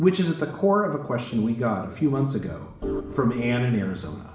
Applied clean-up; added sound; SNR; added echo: none; Organ; 8 dB; reverberation time 0.9 s.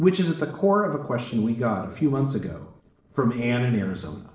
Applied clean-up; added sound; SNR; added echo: neural separator model SepFormer DNS4.